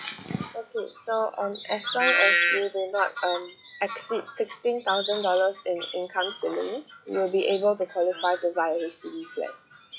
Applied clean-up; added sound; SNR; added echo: classical method log-MMSE.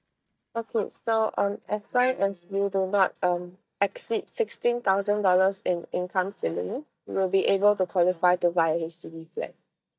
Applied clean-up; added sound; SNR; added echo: neural mask model DeepFilterNet 3.